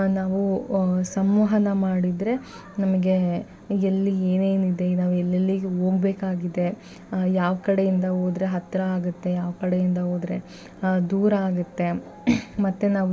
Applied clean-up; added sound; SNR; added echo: none; none; none; none.